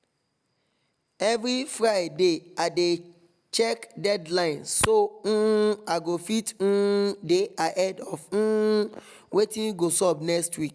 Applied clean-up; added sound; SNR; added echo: none; none; none; none.